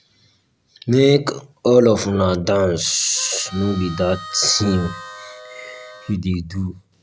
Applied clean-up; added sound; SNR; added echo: none; Harmonica; 16 dB; none.